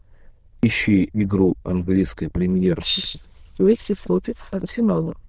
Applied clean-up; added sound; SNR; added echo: neural diffusion model UNIVERSE++.